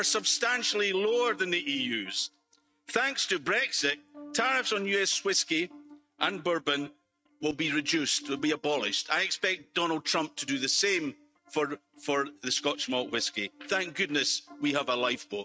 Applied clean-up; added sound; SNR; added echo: neural mask model RNNoise.